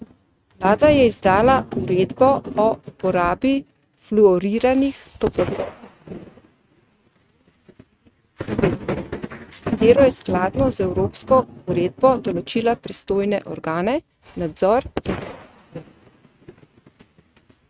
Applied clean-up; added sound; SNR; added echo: neural mask model RNNoise.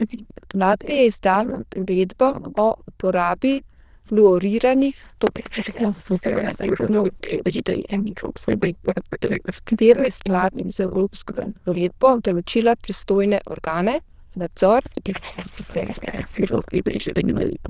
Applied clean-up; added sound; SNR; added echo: neural diffusion model UNIVERSE++.